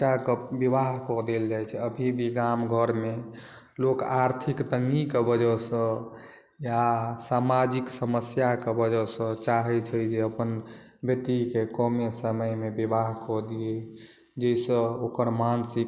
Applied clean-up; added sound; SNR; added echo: neural mask model Resemble Enhance denoiser.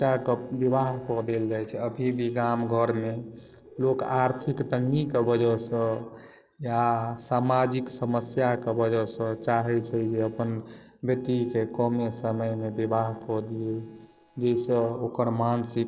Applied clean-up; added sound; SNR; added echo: neural separator model SepFormer DNS4.